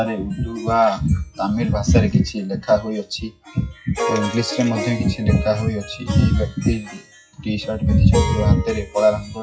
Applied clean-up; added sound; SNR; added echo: classical method WPE with log-MMSE.